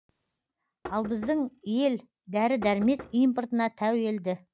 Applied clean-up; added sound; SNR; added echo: none; Knock; 18 dB; none.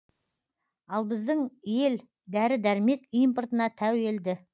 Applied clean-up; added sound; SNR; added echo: none; none; none; none.